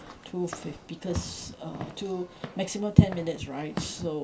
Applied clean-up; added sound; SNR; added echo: none; Walk, footsteps / Siren; 14 dB; reverberation time 0.2 s.